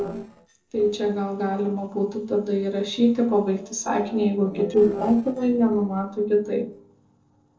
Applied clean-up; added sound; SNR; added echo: neural separator model SepFormer DNS4.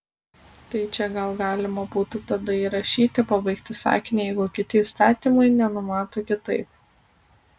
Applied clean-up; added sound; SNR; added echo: none; none; none; none.